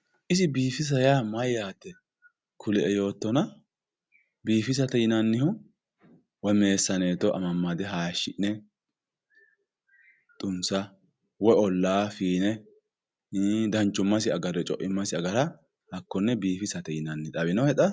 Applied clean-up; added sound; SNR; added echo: none; none; none; none.